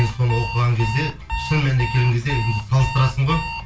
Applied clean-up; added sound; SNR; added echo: none; Alarm; 11 dB; reverberation time 0.2 s.